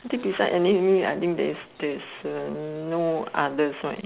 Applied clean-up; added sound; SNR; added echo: none; none; none; none.